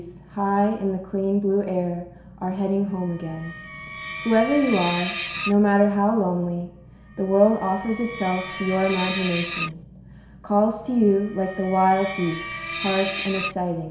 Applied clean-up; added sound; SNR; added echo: none; Screech; 8 dB; reverberation time 0.7 s.